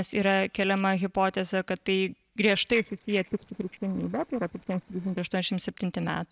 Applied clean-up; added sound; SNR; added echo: neural separator model SepFormer DNS4.